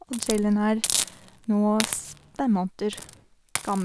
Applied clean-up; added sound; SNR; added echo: none; Hiss; 5 dB; none.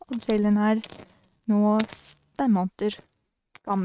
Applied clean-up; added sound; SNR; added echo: neural mask model RNNoise.